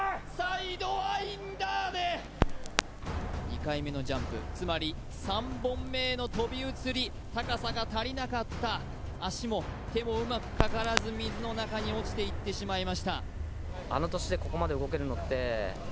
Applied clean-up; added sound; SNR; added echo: none; Crackle; 6 dB; none.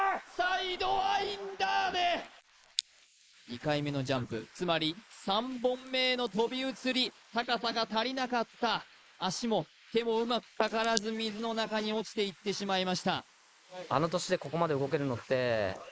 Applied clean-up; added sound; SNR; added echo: neural mask model Resemble Enhance denoiser.